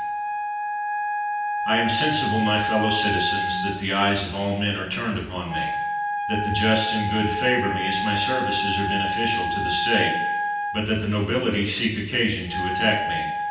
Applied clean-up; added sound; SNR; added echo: none; Wind instrument, woodwind instrument; 2 dB; reverberation time 0.9 s.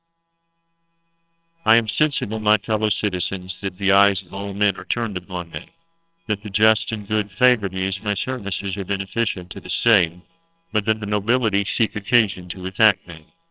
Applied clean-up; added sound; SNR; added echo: neural separator model SepFormer WHAMR!.